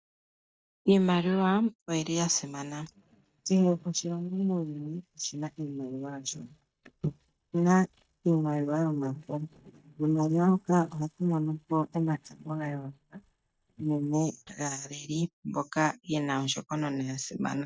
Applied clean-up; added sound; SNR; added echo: neural mask model DeepFilterNet 3.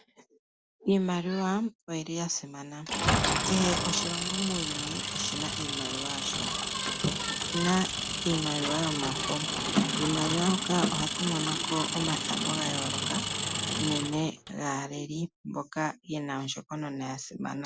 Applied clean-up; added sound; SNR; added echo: none; Engine; 0 dB; none.